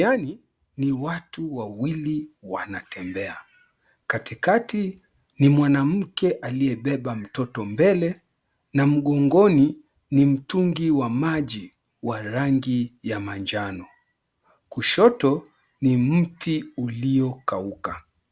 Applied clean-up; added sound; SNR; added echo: none; none; none; none.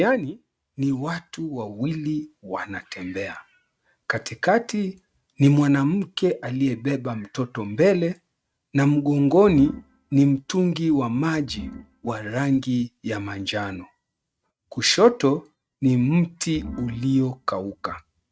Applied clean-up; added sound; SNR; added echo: neural mask model RNNoise.